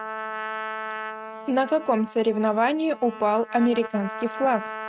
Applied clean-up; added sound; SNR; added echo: neural mask model RNNoise.